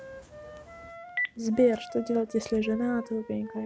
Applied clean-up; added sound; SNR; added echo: none; Wind instrument, woodwind instrument + Telephone; 11 dB; none.